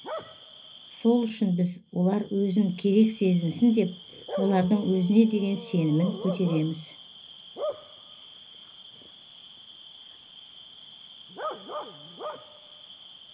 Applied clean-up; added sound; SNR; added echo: none; Bark / Cricket; 13 dB; reverberation time 0.4 s.